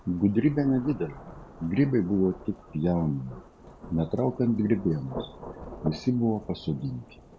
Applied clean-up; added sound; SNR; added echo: none; Rain / Thunderstorm; 16 dB; none.